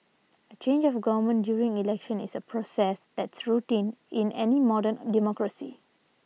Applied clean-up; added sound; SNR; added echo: none; none; none; none.